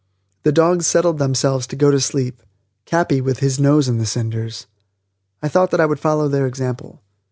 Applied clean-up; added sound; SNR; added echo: none; none; none; none.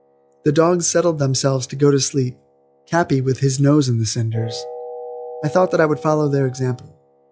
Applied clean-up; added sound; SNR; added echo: classical method log-MMSE.